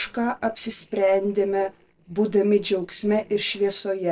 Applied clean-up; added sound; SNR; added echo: neural separator model SepFormer DNS4.